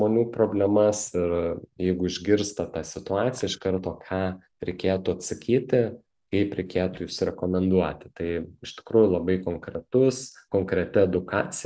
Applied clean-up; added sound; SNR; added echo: none; none; none; none.